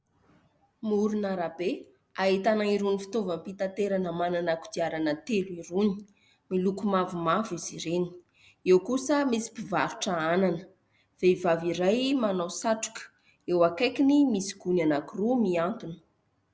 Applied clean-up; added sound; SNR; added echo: none; none; none; none.